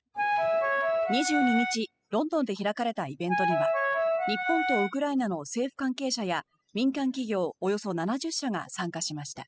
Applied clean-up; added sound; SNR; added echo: classical method spectral subtraction.